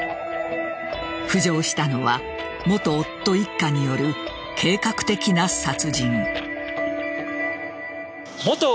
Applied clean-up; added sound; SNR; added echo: none; none; none; none.